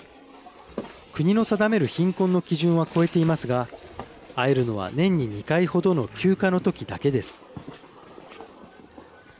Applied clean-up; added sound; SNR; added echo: none; none; none; none.